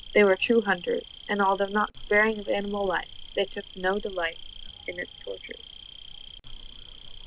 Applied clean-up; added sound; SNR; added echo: none; Insect; 14 dB; none.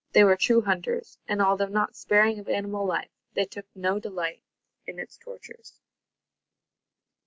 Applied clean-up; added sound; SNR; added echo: none; none; none; none.